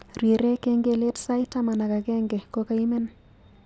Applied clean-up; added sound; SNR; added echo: none; none; none; none.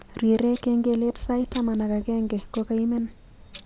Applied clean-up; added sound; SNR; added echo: none; Clock; 17 dB; none.